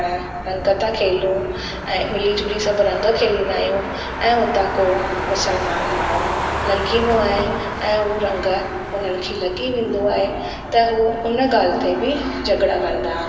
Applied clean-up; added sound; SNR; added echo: none; Motor vehicle (road); 7 dB; reverberation time 0.3 s.